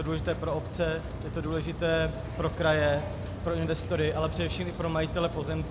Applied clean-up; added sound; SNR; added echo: none; Rain; 5 dB; none.